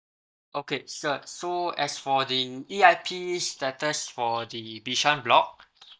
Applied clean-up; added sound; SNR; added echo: neural mask model DeepFilterNet 3.